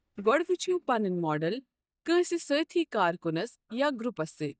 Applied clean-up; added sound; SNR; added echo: neural mask model DeepFilterNet 3.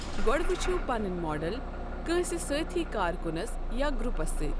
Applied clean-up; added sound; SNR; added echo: none; Engine starting / Bus; -1 dB; none.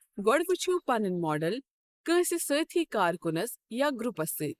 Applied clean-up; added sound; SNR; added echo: neural mask model Resemble Enhance denoiser.